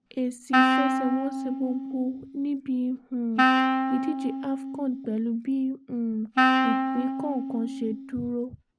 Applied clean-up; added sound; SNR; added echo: none; Wind instrument, woodwind instrument; -2 dB; none.